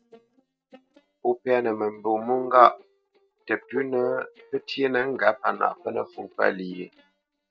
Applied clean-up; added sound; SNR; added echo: neural mask model DeepFilterNet 3.